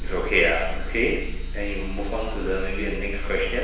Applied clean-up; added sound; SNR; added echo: none; Motor vehicle (road) / Engine; 3 dB; reverberation time 0.9 s.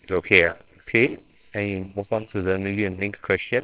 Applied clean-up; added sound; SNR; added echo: neural separator model SepFormer WHAMR!.